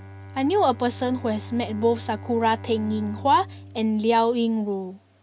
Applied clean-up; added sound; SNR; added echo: none; Bowed string instrument; 15 dB; none.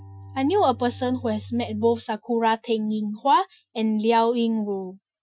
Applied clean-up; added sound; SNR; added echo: classical method Wiener filter.